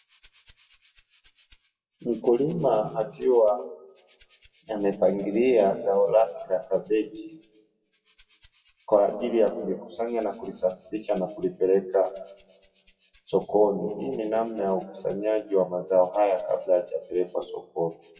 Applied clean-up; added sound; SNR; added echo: classical method WPE with log-MMSE.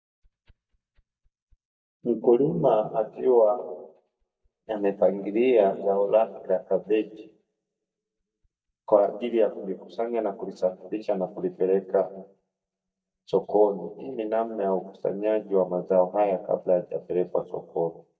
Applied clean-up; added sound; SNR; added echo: neural mask model DeepFilterNet 3.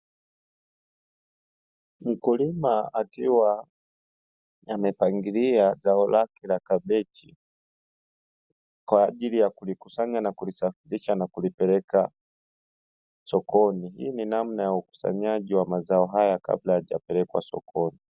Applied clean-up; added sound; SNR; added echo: none; none; none; none.